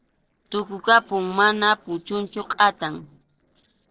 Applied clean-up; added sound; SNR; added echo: neural separator model SepFormer DNS4.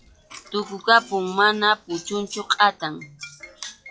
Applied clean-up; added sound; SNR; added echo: classical method log-MMSE.